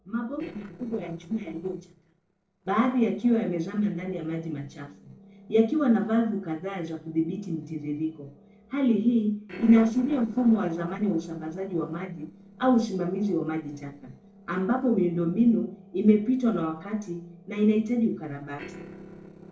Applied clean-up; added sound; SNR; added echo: neural separator model SepFormer DNS4.